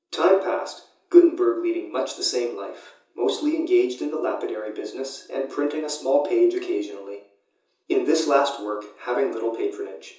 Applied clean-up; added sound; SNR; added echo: none; none; none; reverberation time 0.6 s.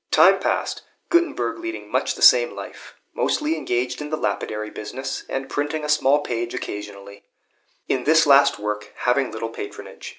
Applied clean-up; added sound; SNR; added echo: none; none; none; none.